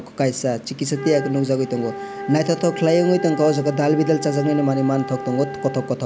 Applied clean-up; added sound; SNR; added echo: none; Wind instrument, woodwind instrument; 11 dB; none.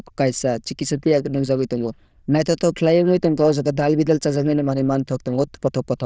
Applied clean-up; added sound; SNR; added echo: neural diffusion model UNIVERSE++.